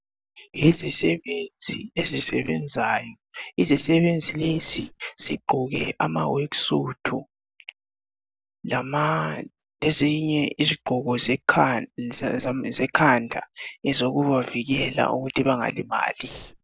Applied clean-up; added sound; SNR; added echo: neural separator model SepFormer DNS4.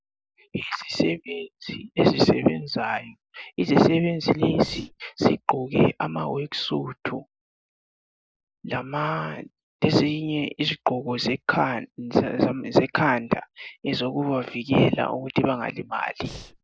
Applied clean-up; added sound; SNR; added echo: neural mask model Resemble Enhance denoiser.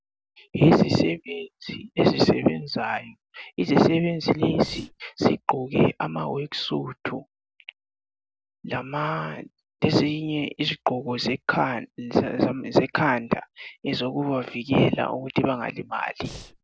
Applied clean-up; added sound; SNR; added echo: none; Breathing; 16 dB; none.